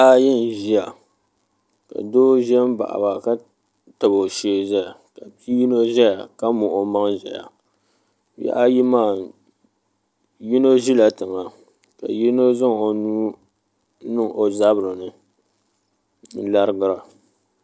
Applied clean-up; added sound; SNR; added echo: none; none; none; none.